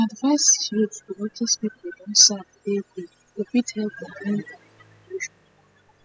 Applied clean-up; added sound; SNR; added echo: classical method spectral subtraction.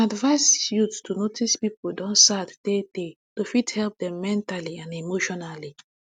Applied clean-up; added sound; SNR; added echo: none; none; none; none.